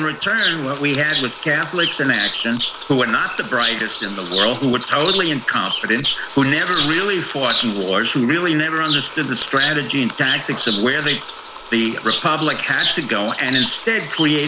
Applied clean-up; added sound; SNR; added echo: none; Bird vocalization, bird call, bird song; 7 dB; none.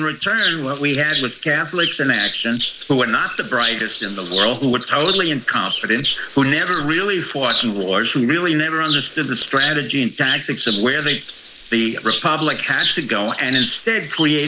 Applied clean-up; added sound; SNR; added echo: neural mask model Resemble Enhance denoiser.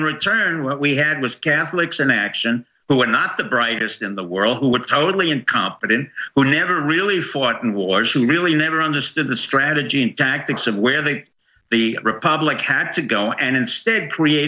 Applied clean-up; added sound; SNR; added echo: none; none; none; none.